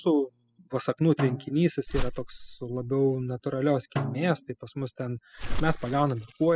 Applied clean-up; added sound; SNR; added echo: classical method spectral subtraction.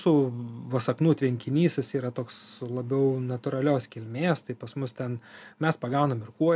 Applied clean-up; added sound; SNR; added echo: none; none; none; none.